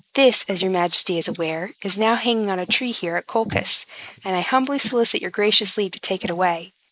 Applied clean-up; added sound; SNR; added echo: neural mask model Resemble Enhance denoiser.